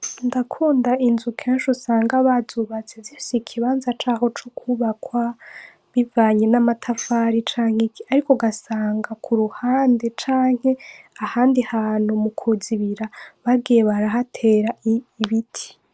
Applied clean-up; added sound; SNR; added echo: none; Tambourine; 19 dB; none.